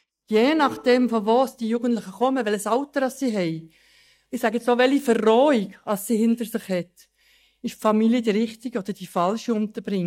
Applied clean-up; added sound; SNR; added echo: neural mask model DeepFilterNet 3.